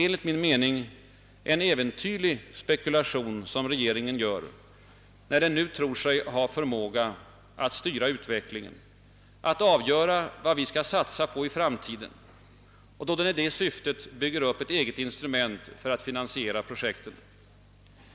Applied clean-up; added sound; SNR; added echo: none; none; none; none.